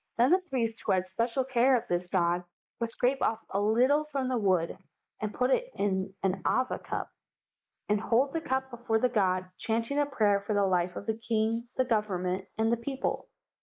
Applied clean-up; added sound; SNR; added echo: neural mask model Resemble Enhance denoiser.